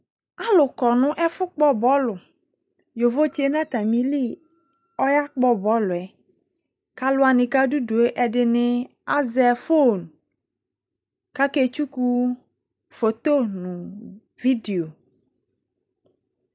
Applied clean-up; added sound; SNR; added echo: neural mask model DeepFilterNet 3.